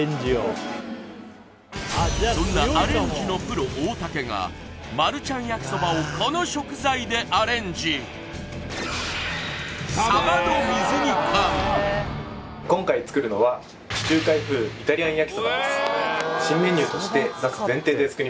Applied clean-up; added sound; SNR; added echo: none; Guitar; 19 dB; none.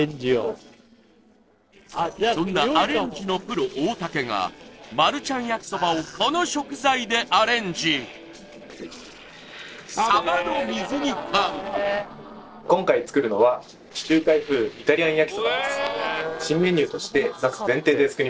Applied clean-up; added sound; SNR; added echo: neural separator model SepFormer DNS4.